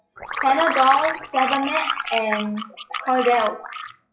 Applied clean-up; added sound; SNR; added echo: classical method WPE with log-MMSE.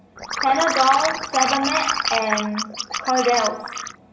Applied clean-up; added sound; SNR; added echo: none; Liquid; 3 dB; reverberation time 0.2 s.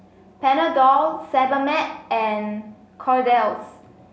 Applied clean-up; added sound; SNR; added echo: none; none; none; none.